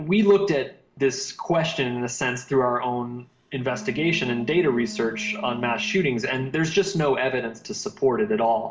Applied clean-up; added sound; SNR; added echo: none; Wind instrument, woodwind instrument; 15 dB; reverberation time 0.2 s.